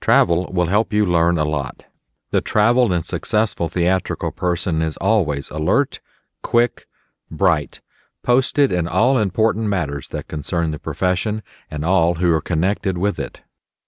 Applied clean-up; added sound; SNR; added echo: none; none; none; none.